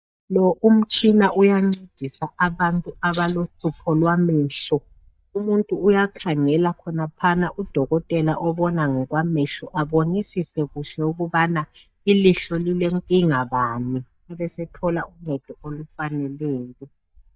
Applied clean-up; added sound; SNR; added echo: neural mask model DeepFilterNet 3.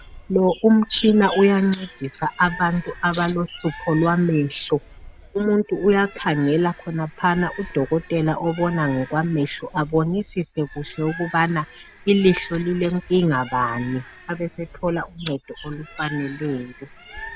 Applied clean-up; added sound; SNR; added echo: none; Bird; 17 dB; none.